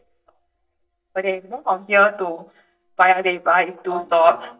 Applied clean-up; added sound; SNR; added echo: neural mask model DeepFilterNet 3.